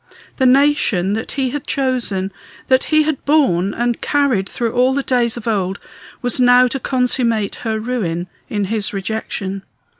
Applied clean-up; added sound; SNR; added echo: none; none; none; none.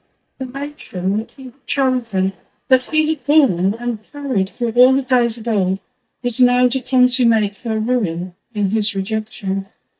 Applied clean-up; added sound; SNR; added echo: neural mask model DeepFilterNet 3.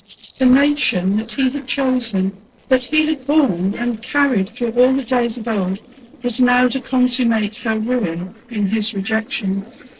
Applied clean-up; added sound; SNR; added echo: neural separator model SepFormer DNS4.